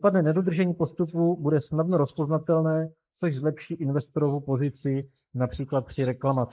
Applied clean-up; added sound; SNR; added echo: neural mask model Resemble Enhance denoiser.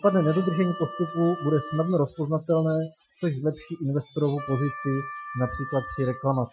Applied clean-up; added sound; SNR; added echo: classical method Wiener filter.